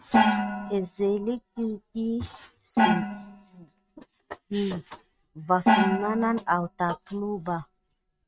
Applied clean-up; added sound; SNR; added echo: neural mask model RNNoise.